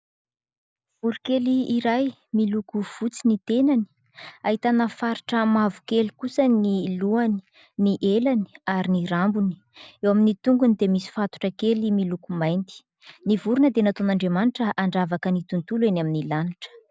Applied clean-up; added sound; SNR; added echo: none; none; none; none.